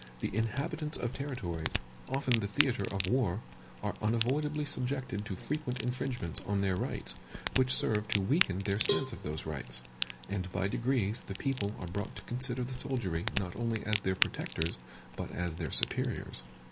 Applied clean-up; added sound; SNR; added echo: none; Cowbell + Crack; 4 dB; none.